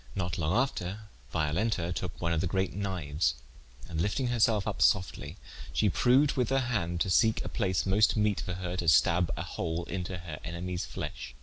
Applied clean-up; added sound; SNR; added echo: none; none; none; none.